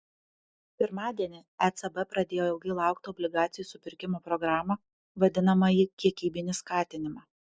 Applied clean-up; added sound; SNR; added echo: none; none; none; none.